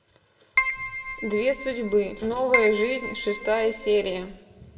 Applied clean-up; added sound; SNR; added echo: none; Keyboard (musical); 5 dB; reverberation time 1.5 s.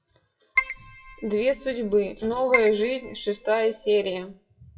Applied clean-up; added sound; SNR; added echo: classical method WPE with log-MMSE.